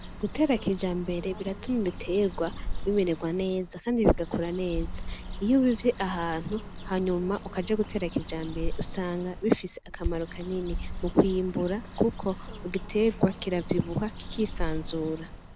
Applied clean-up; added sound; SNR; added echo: none; Bird; 7 dB; none.